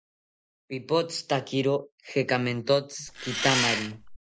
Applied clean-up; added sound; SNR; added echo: none; Engine; 1 dB; none.